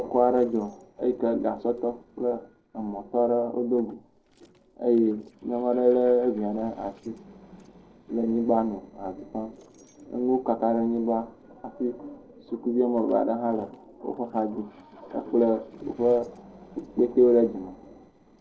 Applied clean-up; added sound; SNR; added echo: neural separator model SepFormer DNS4.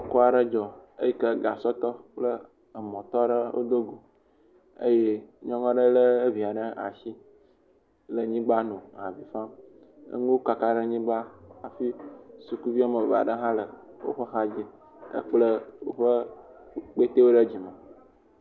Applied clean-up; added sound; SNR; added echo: none; none; none; none.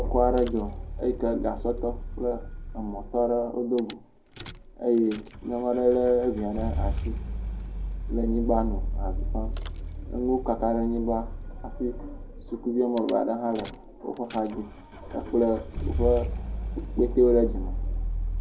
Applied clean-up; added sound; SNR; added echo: none; Rattle / Engine starting / Car; 5 dB; reverberation time 0.2 s.